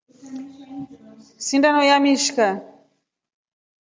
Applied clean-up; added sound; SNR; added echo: none; none; none; none.